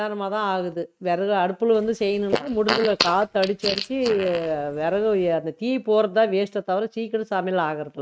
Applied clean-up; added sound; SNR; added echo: neural mask model RNNoise.